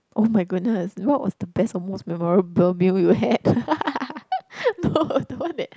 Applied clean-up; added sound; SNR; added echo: none; none; none; none.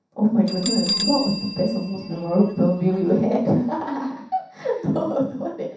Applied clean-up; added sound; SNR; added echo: none; Bell; 11 dB; reverberation time 0.7 s.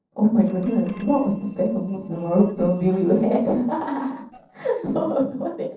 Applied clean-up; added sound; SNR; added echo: neural separator model SepFormer DNS4.